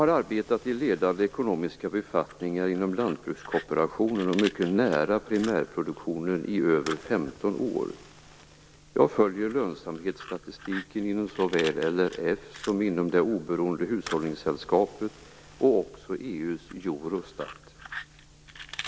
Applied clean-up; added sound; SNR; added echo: none; Fire; 18 dB; none.